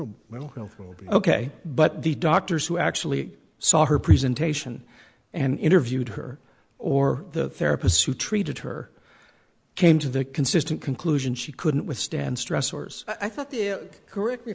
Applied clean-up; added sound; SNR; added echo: none; none; none; none.